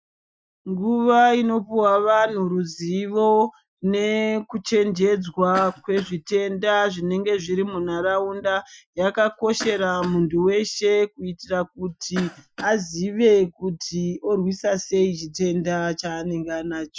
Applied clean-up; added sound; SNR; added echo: classical method Wiener filter.